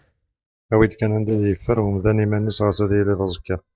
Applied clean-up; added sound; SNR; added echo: neural mask model DeepFilterNet 3.